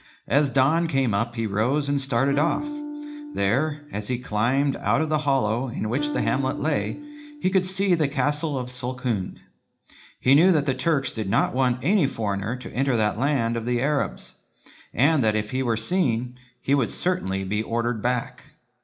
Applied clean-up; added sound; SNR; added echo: none; Electric guitar / Strum; 8 dB; reverberation time 0.4 s.